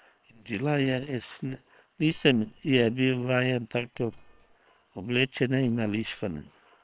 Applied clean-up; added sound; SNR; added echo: neural separator model SepFormer WHAM!.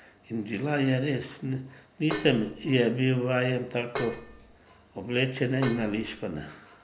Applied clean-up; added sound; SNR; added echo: none; Dishes, pots, and pans; 10 dB; none.